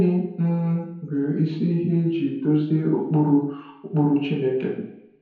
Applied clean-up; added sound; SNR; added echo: none; none; none; reverberation time 0.9 s.